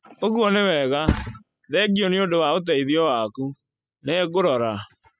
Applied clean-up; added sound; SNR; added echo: classical method spectral subtraction.